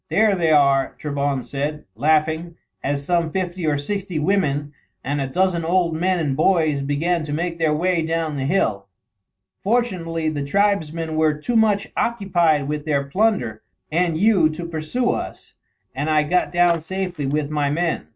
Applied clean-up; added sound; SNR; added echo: neural mask model RNNoise.